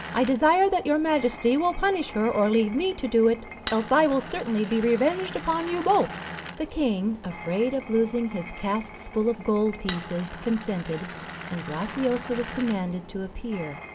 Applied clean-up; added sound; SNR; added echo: none; Glass; 13 dB; reverberation time 0.3 s.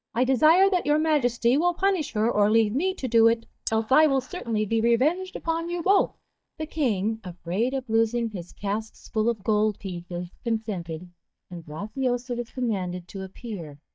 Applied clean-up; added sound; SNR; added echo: neural mask model DeepFilterNet 3.